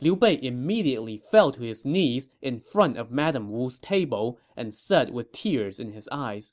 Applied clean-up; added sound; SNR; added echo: none; none; none; none.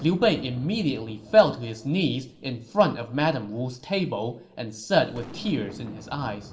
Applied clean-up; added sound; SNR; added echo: none; Boom; 20 dB; reverberation time 0.7 s.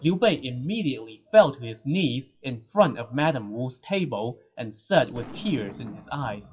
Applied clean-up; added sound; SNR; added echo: classical method WPE with log-MMSE.